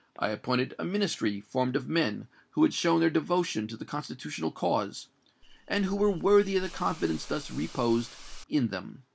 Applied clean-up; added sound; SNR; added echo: none; Hiss / Insect; 14 dB; none.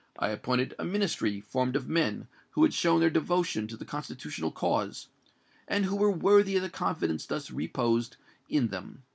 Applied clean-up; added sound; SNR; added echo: none; none; none; none.